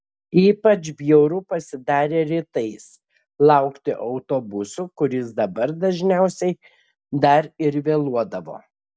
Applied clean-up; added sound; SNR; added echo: none; none; none; none.